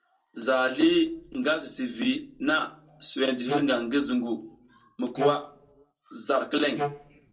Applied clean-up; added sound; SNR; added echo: none; Wind instrument, woodwind instrument; 6 dB; reverberation time 0.2 s.